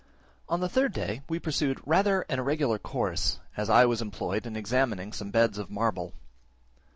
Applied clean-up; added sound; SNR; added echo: none; none; none; none.